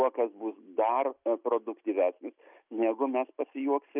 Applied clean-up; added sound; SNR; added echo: none; none; none; none.